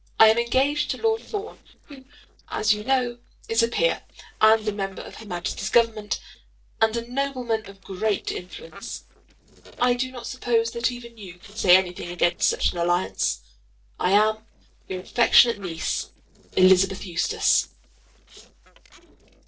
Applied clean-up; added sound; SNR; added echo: neural separator model SepFormer DNS4.